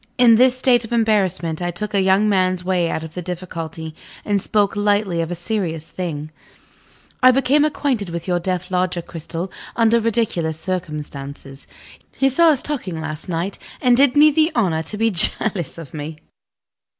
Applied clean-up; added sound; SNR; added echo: none; none; none; none.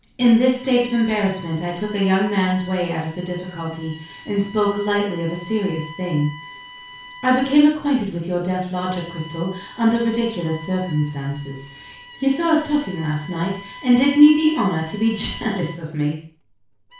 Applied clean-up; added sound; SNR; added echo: none; Bowed string instrument; 19 dB; reverberation time 0.4 s.